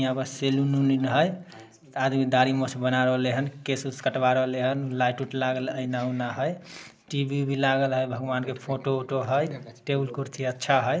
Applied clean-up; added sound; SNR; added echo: none; none; none; none.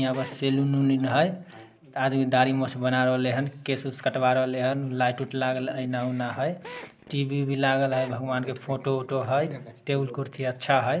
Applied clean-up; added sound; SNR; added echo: none; Drill; 17 dB; none.